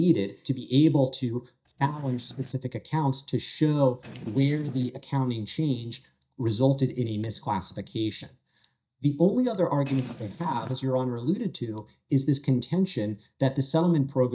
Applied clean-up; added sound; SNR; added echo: neural mask model DeepFilterNet 3.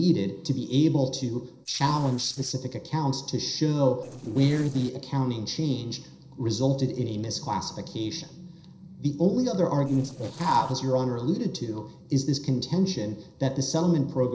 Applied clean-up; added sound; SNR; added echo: neural separator model SepFormer DNS4.